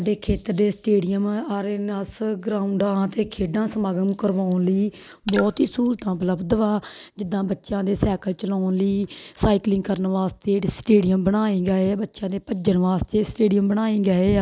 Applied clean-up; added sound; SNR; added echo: none; Raindrop / Splash, splatter; 16 dB; none.